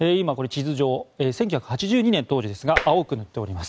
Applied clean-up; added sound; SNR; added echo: none; Tap; 4 dB; none.